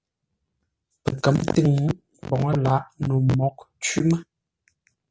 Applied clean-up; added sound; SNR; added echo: none; none; none; none.